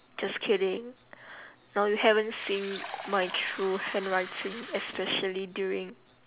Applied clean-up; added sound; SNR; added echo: none; Fill (with liquid); 12 dB; none.